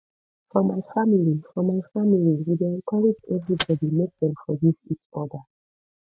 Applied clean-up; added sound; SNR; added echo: neural mask model RNNoise.